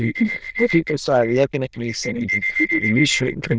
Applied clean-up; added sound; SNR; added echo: neural diffusion model UNIVERSE++.